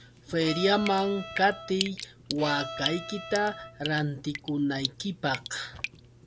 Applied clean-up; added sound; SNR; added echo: none; Drip + Bowed string instrument; 9 dB; none.